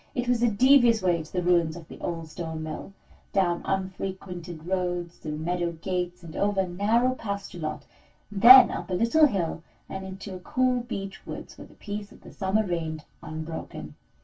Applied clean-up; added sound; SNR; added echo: none; none; none; reverberation time 0.1 s.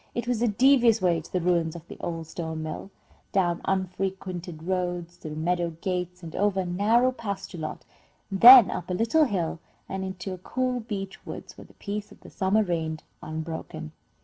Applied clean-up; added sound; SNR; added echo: none; none; none; none.